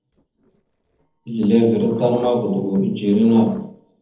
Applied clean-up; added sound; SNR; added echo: neural separator model SepFormer DNS4.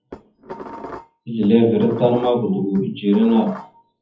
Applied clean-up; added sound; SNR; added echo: classical method WPE with log-MMSE.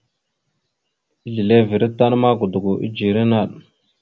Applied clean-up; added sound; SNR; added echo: none; none; none; none.